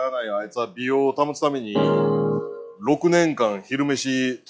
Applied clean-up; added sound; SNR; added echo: classical method log-MMSE.